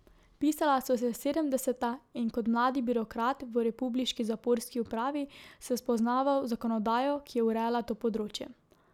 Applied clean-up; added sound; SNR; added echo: none; none; none; none.